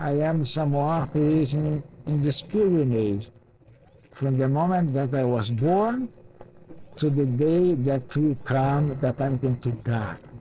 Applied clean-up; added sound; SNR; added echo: neural separator model SepFormer DNS4.